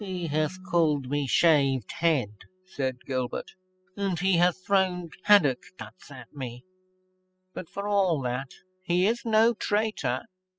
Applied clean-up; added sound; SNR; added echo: classical method spectral subtraction.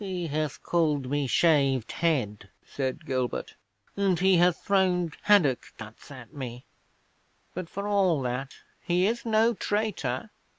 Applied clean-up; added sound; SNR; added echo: none; none; none; none.